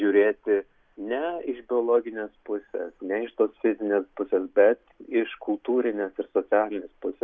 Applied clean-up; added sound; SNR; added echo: none; none; none; none.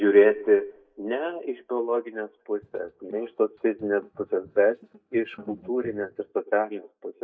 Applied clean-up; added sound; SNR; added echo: neural mask model DeepFilterNet 3.